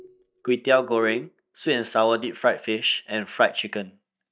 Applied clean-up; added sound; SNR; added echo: neural mask model DeepFilterNet 3.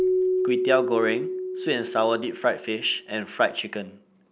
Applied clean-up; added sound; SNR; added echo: none; Keyboard (musical); 2 dB; none.